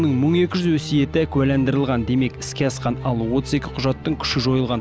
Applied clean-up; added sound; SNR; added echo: none; none; none; none.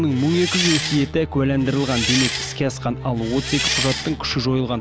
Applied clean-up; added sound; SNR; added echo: none; Engine; 5 dB; none.